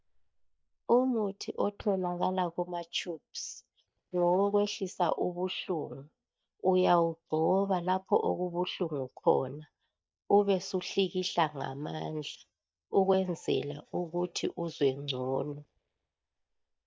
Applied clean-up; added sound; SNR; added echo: neural mask model DeepFilterNet 3.